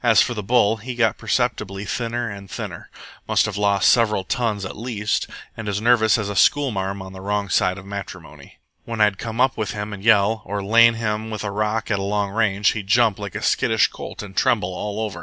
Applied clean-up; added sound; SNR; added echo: none; none; none; none.